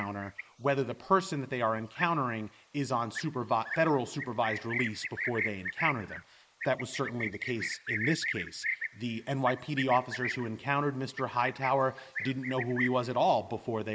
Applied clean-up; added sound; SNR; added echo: neural mask model Resemble Enhance denoiser.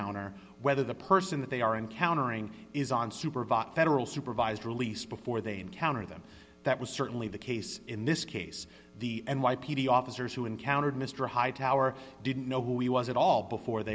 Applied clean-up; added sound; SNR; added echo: none; none; none; none.